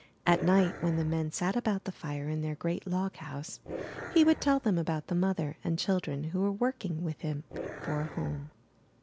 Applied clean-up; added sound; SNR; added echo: none; Growling; 10 dB; none.